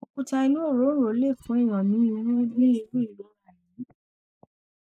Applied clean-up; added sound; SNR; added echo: neural mask model DeepFilterNet 3.